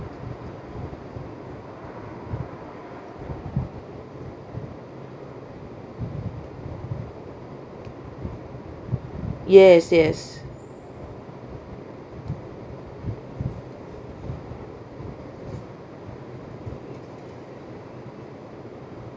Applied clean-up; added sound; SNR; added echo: none; none; none; none.